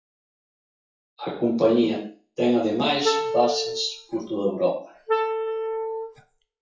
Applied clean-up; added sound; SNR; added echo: classical method WPE with log-MMSE.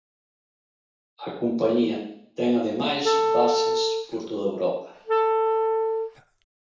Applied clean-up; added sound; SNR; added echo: none; Wind instrument, woodwind instrument; -4 dB; reverberation time 0.7 s.